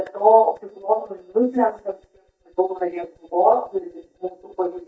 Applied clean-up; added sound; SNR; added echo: neural mask model DeepFilterNet 3.